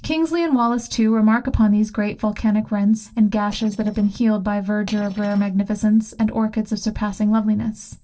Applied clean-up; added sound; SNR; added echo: neural separator model SepFormer DNS4.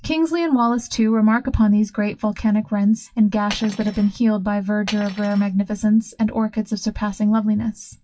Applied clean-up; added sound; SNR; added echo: classical method WPE with log-MMSE.